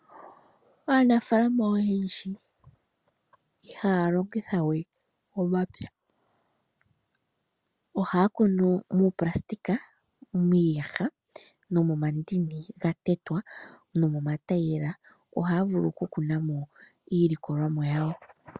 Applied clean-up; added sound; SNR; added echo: none; none; none; none.